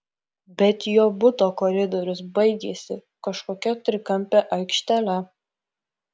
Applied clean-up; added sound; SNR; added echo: none; none; none; none.